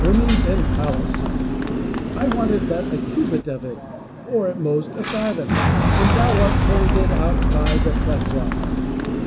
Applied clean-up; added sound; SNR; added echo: none; Motorcycle + Boom; -5 dB; none.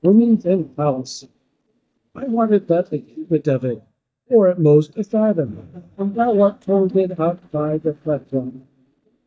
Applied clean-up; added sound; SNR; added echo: neural mask model DeepFilterNet 3.